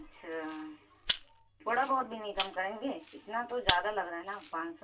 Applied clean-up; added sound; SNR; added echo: none; Rattle (instrument); -4 dB; reverberation time 0.1 s.